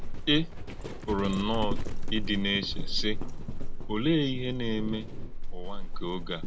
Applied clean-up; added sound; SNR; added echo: none; Livestock, farm animals, working animals; -1 dB; none.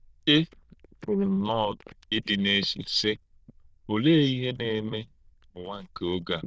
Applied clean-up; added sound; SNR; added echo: neural diffusion model UNIVERSE++.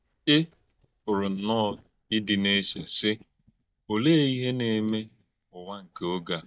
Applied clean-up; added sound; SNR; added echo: neural mask model DeepFilterNet 3.